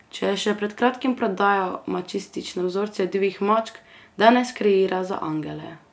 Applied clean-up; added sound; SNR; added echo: none; none; none; none.